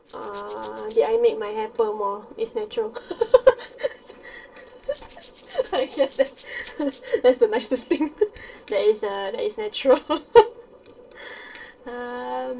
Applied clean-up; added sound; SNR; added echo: neural separator model SepFormer DNS4.